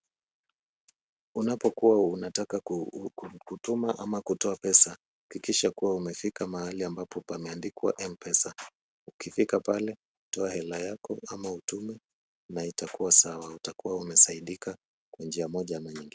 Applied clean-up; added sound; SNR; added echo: none; none; none; none.